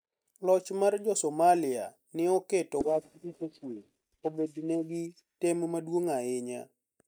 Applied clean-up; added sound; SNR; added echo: neural mask model DeepFilterNet 3.